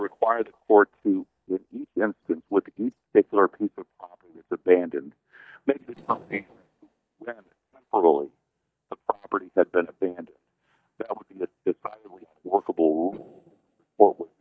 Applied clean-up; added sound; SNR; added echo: neural mask model DeepFilterNet 3.